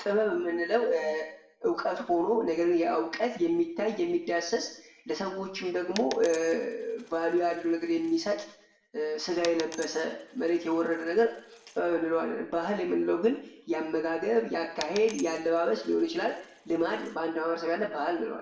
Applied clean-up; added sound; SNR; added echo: none; Coin (dropping); 18 dB; reverberation time 0.7 s.